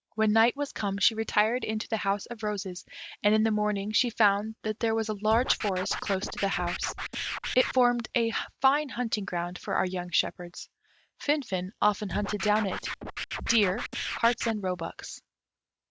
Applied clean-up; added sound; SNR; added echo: none; Scratching (performance technique); 6 dB; none.